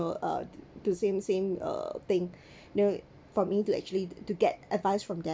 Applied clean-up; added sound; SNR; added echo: none; none; none; none.